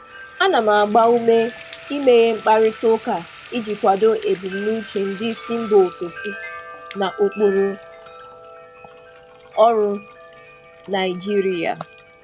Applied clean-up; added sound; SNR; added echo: none; Wind chime + Bathtub (filling or washing) / Water tap, faucet; 17 dB; none.